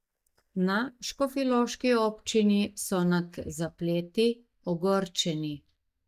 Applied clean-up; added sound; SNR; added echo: neural mask model DeepFilterNet 3.